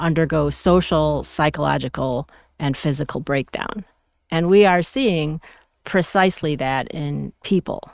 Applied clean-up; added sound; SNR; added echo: neural mask model RNNoise.